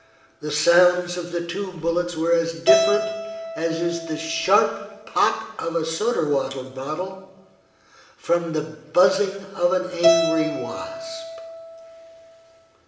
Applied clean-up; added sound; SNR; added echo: none; Keyboard (musical); 5 dB; reverberation time 1.0 s.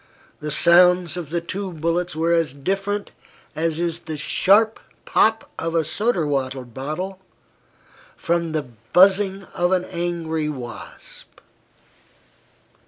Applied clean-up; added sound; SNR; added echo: none; none; none; none.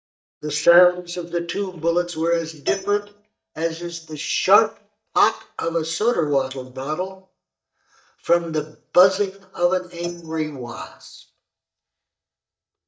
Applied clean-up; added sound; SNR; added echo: neural mask model DeepFilterNet 3.